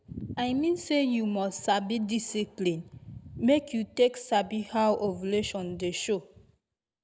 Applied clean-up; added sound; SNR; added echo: none; none; none; none.